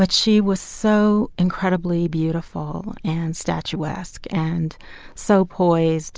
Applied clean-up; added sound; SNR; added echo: none; none; none; none.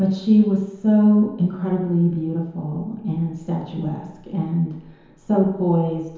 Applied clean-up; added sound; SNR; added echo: none; none; none; reverberation time 1.0 s.